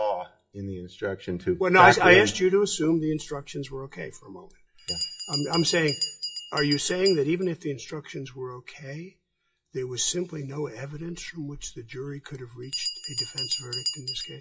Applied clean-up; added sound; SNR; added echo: classical method WPE with log-MMSE.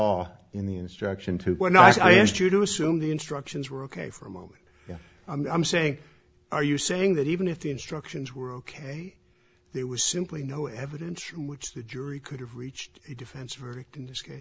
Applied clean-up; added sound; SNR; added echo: none; none; none; none.